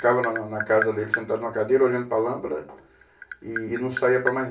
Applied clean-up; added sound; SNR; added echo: none; Tap; 10 dB; reverberation time 0.3 s.